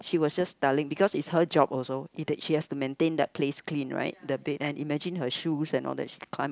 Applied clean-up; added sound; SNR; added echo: none; none; none; none.